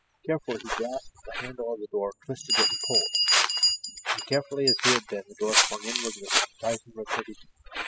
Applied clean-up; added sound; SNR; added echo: classical method spectral subtraction.